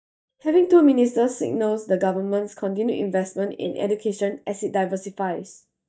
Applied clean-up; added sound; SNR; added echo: neural mask model DeepFilterNet 3.